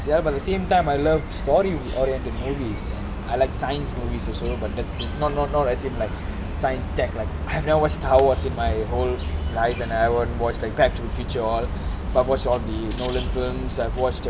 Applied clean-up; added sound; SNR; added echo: none; none; none; none.